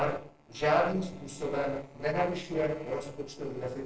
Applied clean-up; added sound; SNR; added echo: neural separator model SepFormer DNS4.